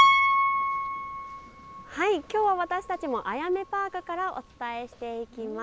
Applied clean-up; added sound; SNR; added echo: none; Piano; -2 dB; none.